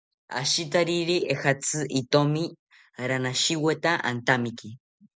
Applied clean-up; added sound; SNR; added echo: none; none; none; none.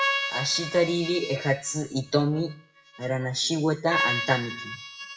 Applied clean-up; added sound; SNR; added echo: classical method WPE with log-MMSE.